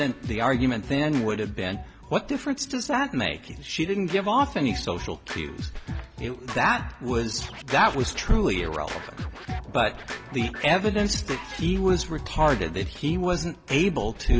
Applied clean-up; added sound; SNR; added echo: none; Scratching (performance technique); 11 dB; none.